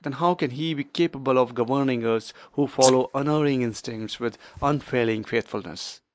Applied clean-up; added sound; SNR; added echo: neural mask model Resemble Enhance denoiser.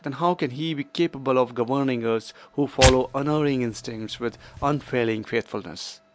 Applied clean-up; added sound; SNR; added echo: none; Tearing; 4 dB; none.